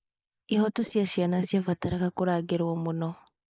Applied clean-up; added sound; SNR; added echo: neural mask model Resemble Enhance denoiser.